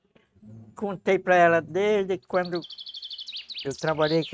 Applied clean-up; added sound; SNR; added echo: neural mask model RNNoise.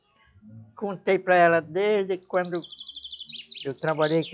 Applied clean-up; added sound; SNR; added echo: classical method log-MMSE.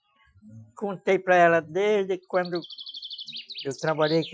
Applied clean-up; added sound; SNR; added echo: classical method Wiener filter.